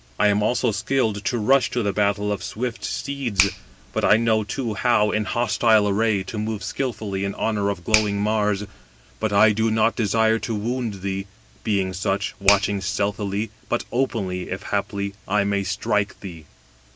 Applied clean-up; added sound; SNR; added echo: none; Finger snapping; 13 dB; none.